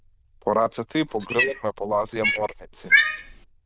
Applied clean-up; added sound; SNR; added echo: neural diffusion model UNIVERSE++.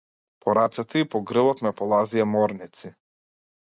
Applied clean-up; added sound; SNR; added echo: none; none; none; none.